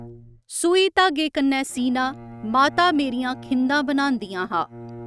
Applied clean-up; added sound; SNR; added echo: neural mask model RNNoise.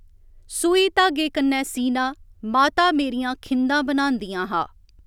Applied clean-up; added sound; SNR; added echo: none; none; none; none.